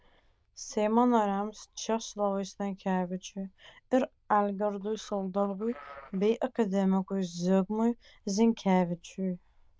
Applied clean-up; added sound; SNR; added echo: neural diffusion model UNIVERSE++.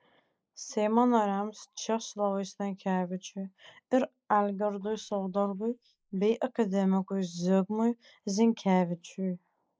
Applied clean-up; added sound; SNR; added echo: neural mask model Resemble Enhance denoiser.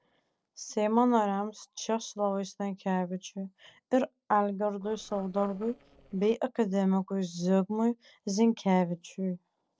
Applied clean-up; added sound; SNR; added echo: neural separator model SepFormer DNS4.